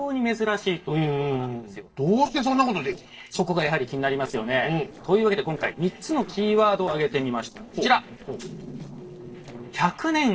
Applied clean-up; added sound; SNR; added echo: neural separator model SepFormer DNS4.